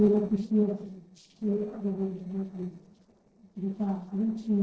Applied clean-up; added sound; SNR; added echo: neural separator model SepFormer DNS4.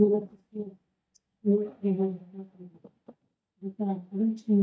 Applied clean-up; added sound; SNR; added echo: neural mask model DeepFilterNet 3.